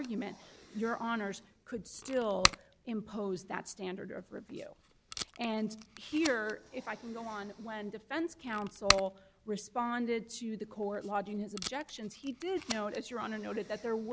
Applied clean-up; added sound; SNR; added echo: none; Packing tape, duct tape; 4 dB; none.